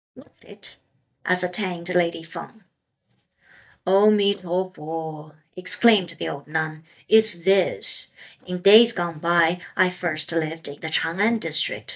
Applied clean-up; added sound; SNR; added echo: neural mask model DeepFilterNet 3.